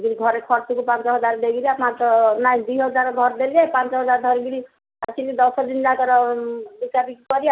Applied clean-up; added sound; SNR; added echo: none; none; none; none.